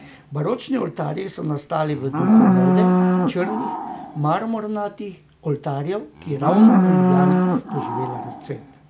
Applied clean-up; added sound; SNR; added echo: none; Livestock, farm animals, working animals; -5 dB; none.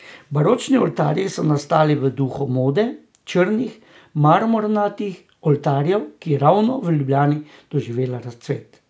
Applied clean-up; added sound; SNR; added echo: none; none; none; none.